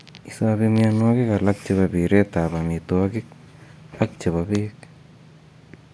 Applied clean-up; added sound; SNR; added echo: none; none; none; none.